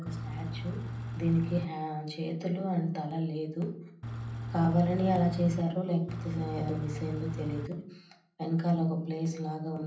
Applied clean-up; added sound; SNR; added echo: none; Engine / Truck; 6 dB; reverberation time 0.6 s.